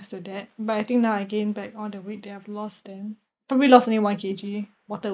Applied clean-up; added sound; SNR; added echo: neural mask model Resemble Enhance denoiser.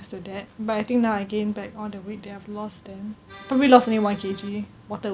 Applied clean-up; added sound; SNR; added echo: none; Accordion; 19 dB; none.